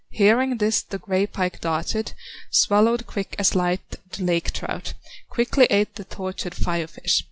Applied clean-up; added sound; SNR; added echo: none; none; none; none.